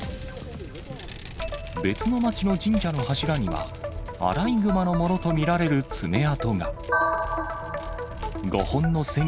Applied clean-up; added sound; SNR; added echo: none; Vehicle; 14 dB; none.